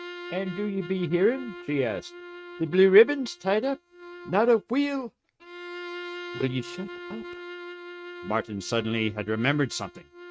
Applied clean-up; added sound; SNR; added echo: neural mask model RNNoise.